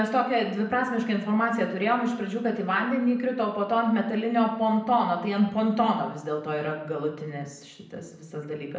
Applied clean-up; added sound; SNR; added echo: none; none; none; reverberation time 0.7 s.